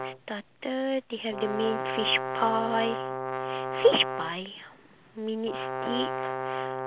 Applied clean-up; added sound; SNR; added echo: none; Brass instrument; 4 dB; none.